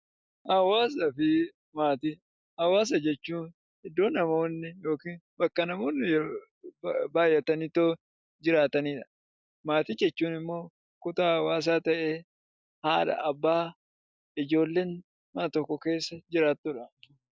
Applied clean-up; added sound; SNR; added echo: none; none; none; none.